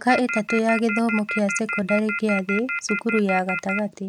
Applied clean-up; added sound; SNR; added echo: none; Telephone; 6 dB; none.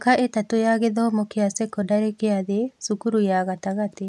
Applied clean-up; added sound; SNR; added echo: none; none; none; none.